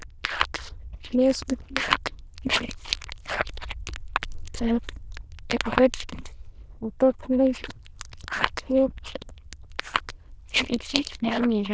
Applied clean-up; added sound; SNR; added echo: neural diffusion model UNIVERSE++.